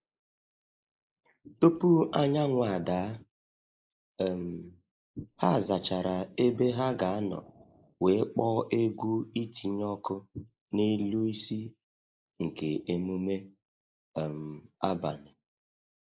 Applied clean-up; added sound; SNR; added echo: neural mask model Resemble Enhance denoiser.